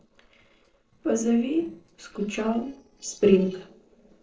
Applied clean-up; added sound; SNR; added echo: neural separator model SepFormer DNS4.